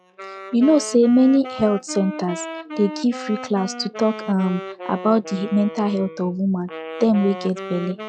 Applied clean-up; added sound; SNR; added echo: classical method log-MMSE.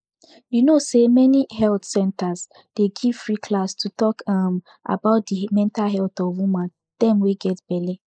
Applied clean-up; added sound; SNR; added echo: neural mask model Resemble Enhance denoiser.